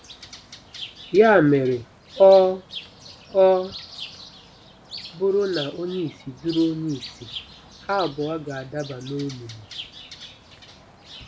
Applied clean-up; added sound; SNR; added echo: none; Bird; 18 dB; none.